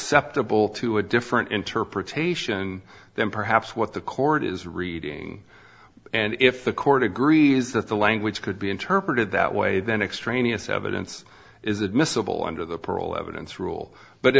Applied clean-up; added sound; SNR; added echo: none; none; none; none.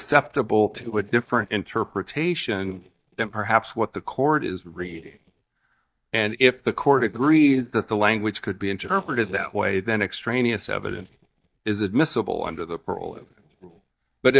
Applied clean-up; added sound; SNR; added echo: neural mask model DeepFilterNet 3.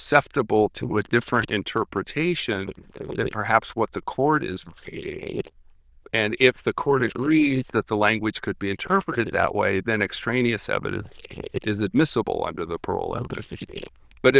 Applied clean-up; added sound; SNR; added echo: neural diffusion model UNIVERSE++.